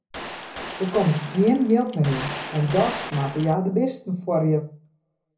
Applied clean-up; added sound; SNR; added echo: none; Gunshot, gunfire; 10 dB; reverberation time 0.4 s.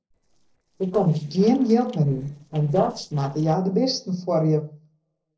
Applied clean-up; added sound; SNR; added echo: neural separator model SepFormer DNS4.